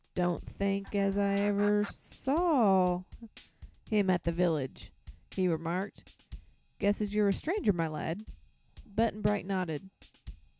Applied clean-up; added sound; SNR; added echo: none; Chicken, rooster + Drum / Drum kit; 19 dB; none.